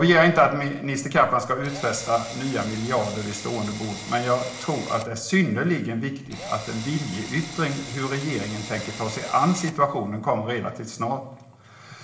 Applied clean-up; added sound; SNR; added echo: none; Drill; 13 dB; reverberation time 0.8 s.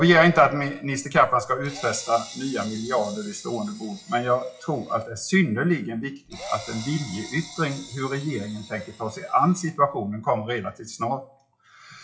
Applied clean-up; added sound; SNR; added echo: classical method WPE with log-MMSE.